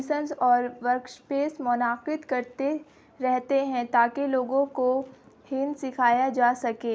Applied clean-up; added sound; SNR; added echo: none; none; none; none.